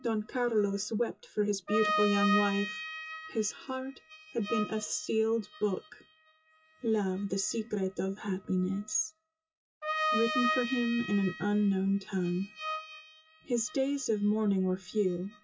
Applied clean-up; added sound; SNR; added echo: classical method WPE with log-MMSE.